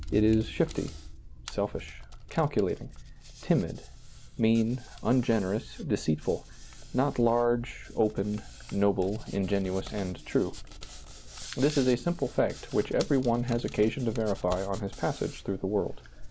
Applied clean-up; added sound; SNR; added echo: none; Hands; 14 dB; none.